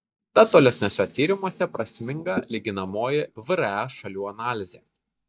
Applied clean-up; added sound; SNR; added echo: neural mask model DeepFilterNet 3.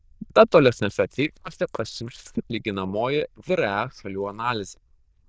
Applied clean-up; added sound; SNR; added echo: neural diffusion model UNIVERSE++.